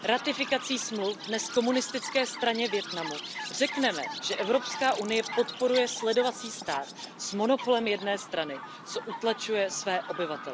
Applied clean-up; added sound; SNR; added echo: none; Chirp, tweet; 10 dB; none.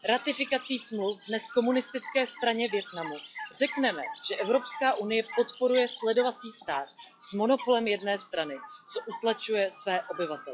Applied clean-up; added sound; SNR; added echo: classical method log-MMSE.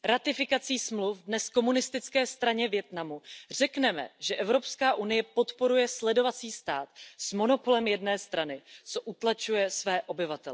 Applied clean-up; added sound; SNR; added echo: none; none; none; none.